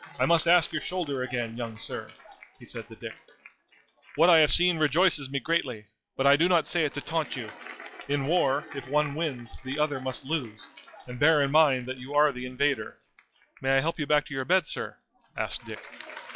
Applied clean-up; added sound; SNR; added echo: classical method log-MMSE.